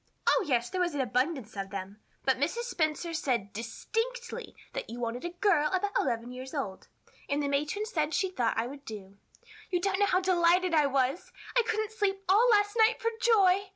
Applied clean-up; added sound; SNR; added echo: none; none; none; none.